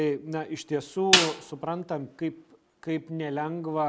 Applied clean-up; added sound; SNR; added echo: none; Snare drum; -2 dB; none.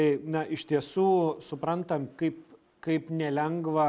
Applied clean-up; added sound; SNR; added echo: none; none; none; none.